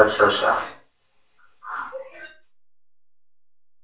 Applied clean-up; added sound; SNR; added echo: none; none; none; reverberation time 0.3 s.